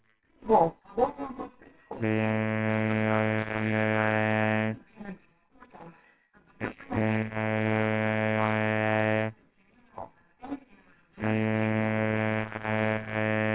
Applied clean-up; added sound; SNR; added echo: neural separator model SepFormer WHAMR!.